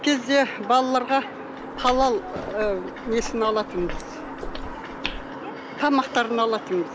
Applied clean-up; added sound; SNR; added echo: none; Walk, footsteps; 11 dB; none.